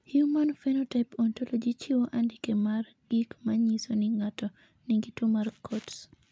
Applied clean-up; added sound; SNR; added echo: none; none; none; none.